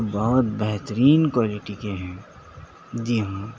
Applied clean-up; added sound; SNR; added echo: none; none; none; none.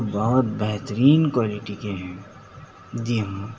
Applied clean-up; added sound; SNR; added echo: none; none; none; reverberation time 1.7 s.